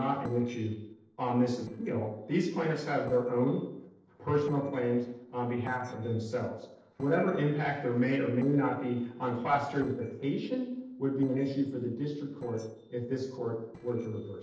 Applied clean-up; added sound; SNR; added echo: neural separator model SepFormer DNS4.